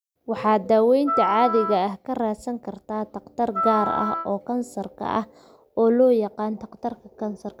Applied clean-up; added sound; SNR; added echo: none; Wind instrument, woodwind instrument; 6 dB; none.